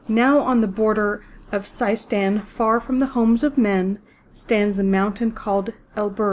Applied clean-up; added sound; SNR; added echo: none; none; none; none.